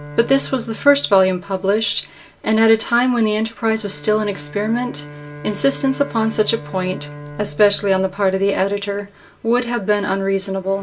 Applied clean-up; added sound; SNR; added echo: none; Bowed string instrument; 18 dB; reverberation time 0.2 s.